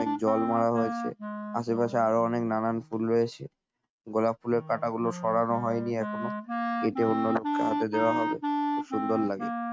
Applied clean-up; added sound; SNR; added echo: neural mask model RNNoise.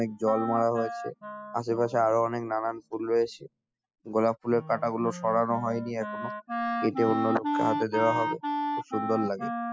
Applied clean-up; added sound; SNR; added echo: classical method spectral subtraction.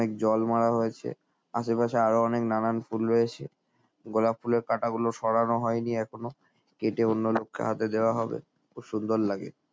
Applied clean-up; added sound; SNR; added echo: none; none; none; none.